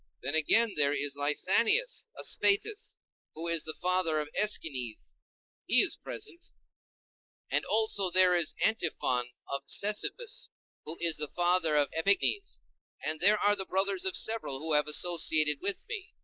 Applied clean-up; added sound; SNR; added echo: neural mask model Resemble Enhance denoiser.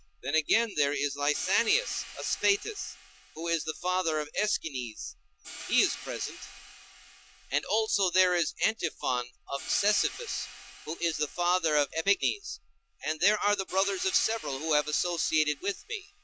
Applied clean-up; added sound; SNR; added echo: none; Hi-hat; 17 dB; none.